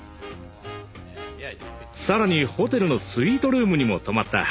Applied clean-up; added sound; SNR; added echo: none; none; none; none.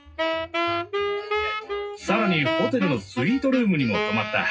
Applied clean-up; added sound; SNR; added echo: classical method WPE with log-MMSE.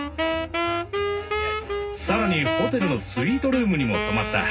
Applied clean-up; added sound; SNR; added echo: none; Wind instrument, woodwind instrument; 2 dB; reverberation time 0.4 s.